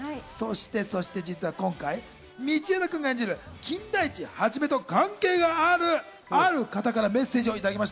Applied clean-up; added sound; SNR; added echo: none; none; none; none.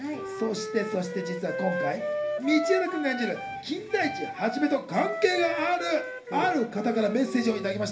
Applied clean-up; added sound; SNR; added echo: none; Wind instrument, woodwind instrument; 7 dB; reverberation time 0.3 s.